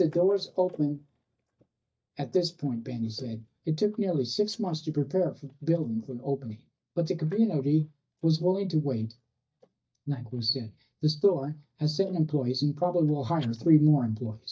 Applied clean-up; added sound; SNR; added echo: neural mask model DeepFilterNet 3.